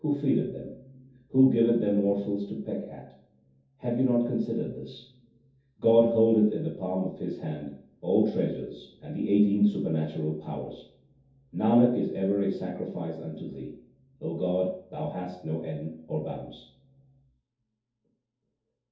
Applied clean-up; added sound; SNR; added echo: none; none; none; reverberation time 0.6 s.